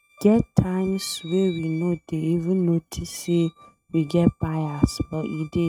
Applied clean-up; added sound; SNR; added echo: neural mask model RNNoise.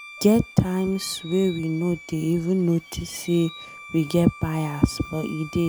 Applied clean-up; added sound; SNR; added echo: none; Bowed string instrument + Bird vocalization, bird call, bird song; 19 dB; none.